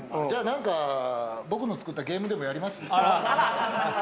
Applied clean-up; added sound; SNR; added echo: none; none; none; none.